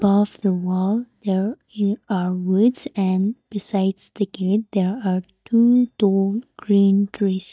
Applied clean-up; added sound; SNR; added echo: neural mask model DeepFilterNet 3.